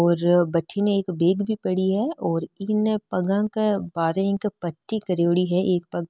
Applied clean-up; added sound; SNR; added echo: none; none; none; none.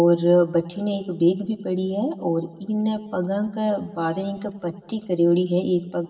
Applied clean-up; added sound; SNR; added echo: none; none; none; reverberation time 1.3 s.